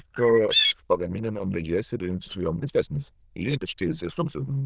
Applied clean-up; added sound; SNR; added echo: neural diffusion model UNIVERSE++.